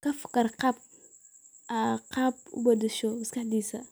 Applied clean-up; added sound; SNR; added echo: none; none; none; none.